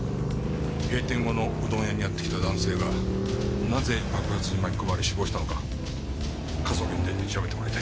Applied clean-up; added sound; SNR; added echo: none; Motorcycle; 1 dB; none.